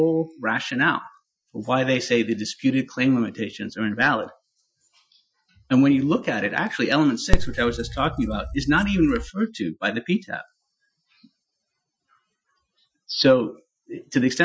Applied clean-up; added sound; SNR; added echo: classical method Wiener filter.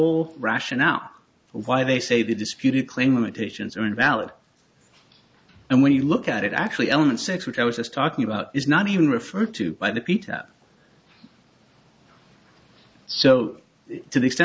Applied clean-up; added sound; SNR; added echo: none; none; none; none.